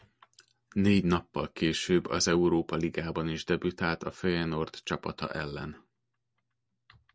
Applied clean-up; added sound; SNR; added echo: none; none; none; none.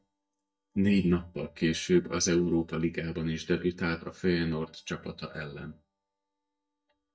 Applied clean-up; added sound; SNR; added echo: neural mask model DeepFilterNet 3.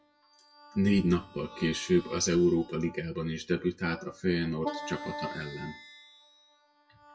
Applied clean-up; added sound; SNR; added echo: classical method WPE with log-MMSE.